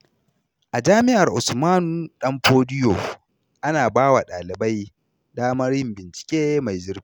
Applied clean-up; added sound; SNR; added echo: none; none; none; none.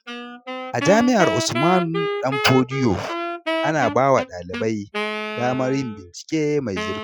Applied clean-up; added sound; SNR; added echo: classical method Wiener filter.